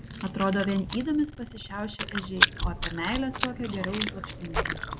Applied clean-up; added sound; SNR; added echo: none; Chewing, mastication; 1 dB; none.